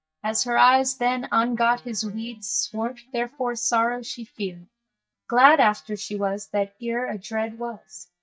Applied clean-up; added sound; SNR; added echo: neural mask model DeepFilterNet 3.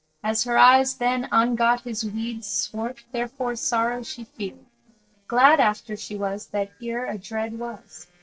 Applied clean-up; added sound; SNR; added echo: neural separator model SepFormer DNS4.